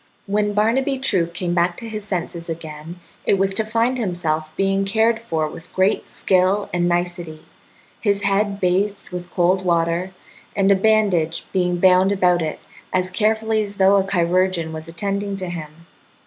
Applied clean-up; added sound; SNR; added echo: none; none; none; none.